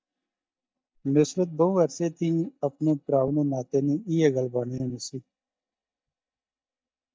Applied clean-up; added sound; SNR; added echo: neural mask model DeepFilterNet 3.